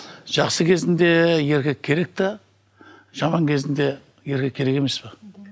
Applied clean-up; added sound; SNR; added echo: none; none; none; none.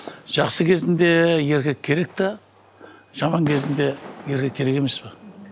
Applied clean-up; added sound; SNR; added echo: none; Fireworks; 19 dB; none.